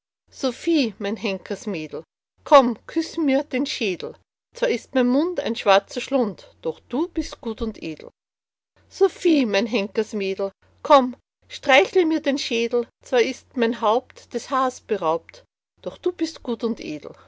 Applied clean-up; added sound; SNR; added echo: none; none; none; none.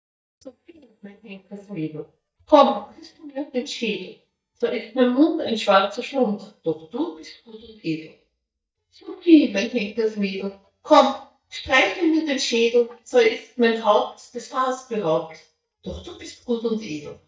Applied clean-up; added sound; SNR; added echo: neural mask model DeepFilterNet 3.